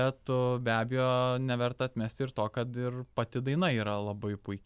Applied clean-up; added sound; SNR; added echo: none; none; none; none.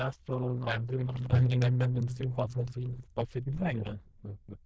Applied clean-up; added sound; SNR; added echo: neural diffusion model UNIVERSE++.